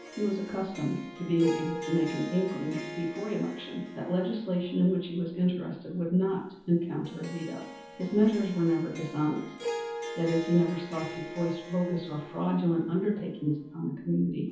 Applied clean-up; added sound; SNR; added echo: none; Harp; 12 dB; reverberation time 0.7 s.